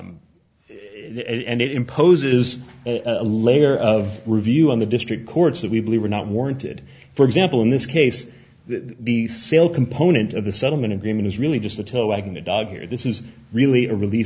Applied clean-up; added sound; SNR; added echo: none; none; none; none.